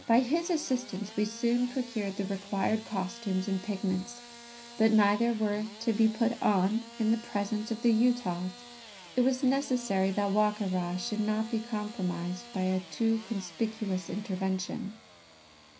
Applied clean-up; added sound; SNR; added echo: none; Engine starting / Sawing; 18 dB; reverberation time 0.4 s.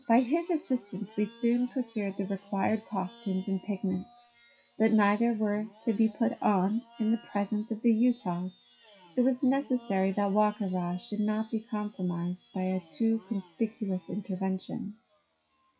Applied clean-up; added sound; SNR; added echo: classical method WPE with log-MMSE.